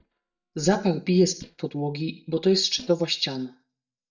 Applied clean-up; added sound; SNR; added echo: neural mask model DeepFilterNet 3.